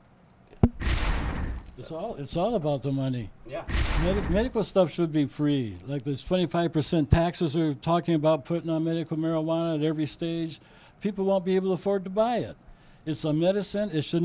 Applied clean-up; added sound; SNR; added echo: none; Boom; 5 dB; none.